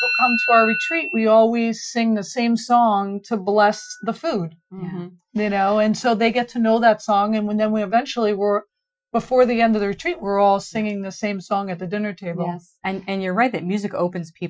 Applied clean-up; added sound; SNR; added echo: classical method Wiener filter.